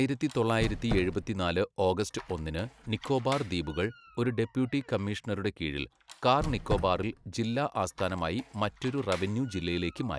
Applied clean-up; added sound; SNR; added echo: none; Squeak; 12 dB; none.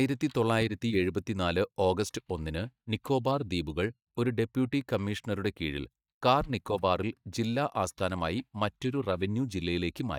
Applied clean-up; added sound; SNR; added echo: neural mask model DeepFilterNet 3.